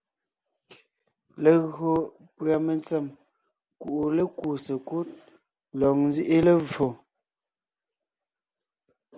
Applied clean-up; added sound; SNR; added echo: none; none; none; none.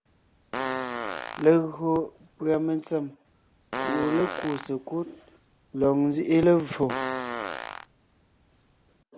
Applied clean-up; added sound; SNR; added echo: none; Fart; 8 dB; none.